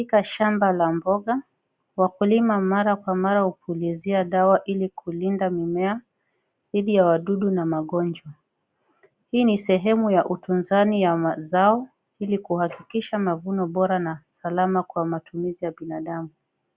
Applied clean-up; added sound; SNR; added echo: none; none; none; none.